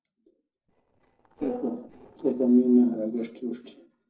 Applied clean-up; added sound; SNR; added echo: neural separator model SepFormer DNS4.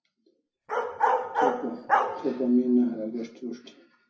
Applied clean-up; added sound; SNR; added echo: none; Bark; -1 dB; reverberation time 0.4 s.